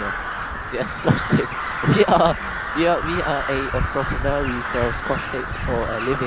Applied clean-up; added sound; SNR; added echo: none; Crow; 4 dB; none.